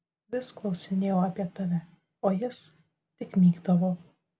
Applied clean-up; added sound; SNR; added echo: none; none; none; none.